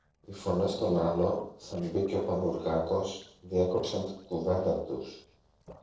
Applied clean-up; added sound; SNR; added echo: neural separator model SepFormer DNS4.